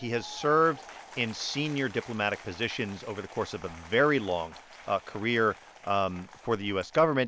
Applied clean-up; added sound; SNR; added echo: none; Applause / Crowd; 19 dB; none.